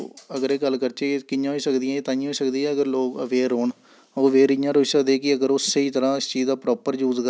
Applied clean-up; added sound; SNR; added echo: none; none; none; none.